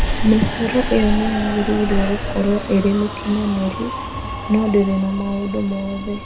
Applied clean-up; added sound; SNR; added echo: none; Subway, metro, underground; 5 dB; reverberation time 0.2 s.